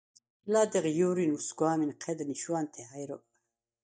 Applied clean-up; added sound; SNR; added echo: neural mask model DeepFilterNet 3.